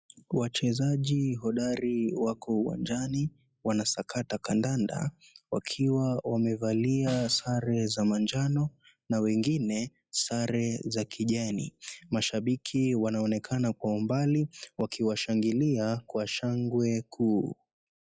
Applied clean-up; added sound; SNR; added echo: classical method log-MMSE.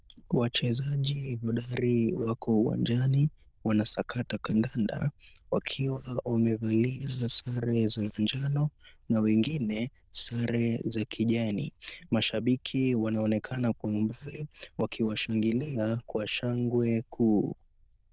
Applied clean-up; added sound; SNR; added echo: neural diffusion model UNIVERSE++.